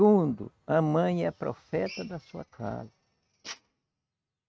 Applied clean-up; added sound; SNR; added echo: neural mask model RNNoise.